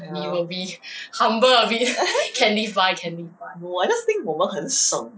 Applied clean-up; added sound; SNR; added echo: none; none; none; none.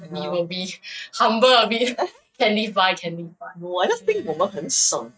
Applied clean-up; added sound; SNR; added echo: neural mask model RNNoise.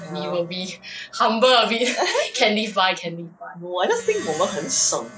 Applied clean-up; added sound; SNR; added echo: none; Plucked string instrument; 20 dB; none.